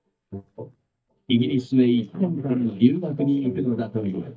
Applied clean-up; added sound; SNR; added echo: neural mask model DeepFilterNet 3.